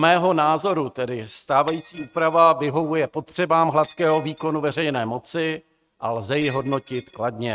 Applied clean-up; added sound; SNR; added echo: neural mask model RNNoise.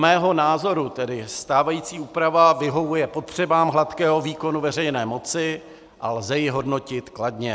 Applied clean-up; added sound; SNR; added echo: none; none; none; none.